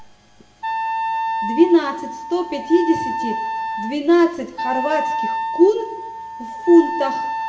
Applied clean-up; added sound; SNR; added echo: none; Wind instrument, woodwind instrument; 5 dB; reverberation time 0.7 s.